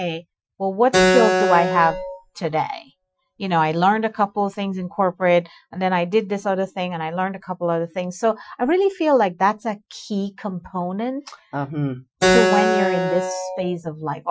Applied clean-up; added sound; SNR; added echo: classical method Wiener filter.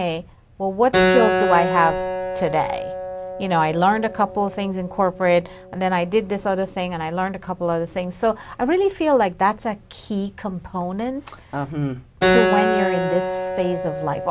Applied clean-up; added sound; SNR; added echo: none; Keyboard (musical); 4 dB; none.